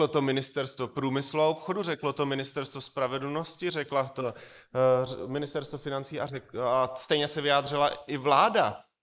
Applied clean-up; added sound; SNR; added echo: neural mask model Resemble Enhance denoiser.